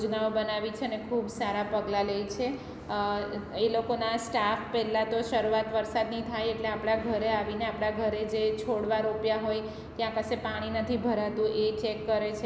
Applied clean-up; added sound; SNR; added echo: none; none; none; none.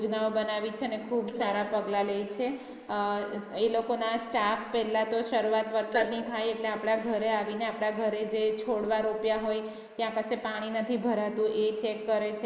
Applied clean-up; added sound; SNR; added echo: neural mask model Resemble Enhance denoiser.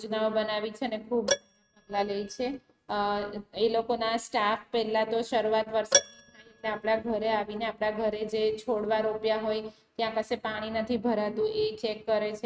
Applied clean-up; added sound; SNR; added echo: neural mask model RNNoise.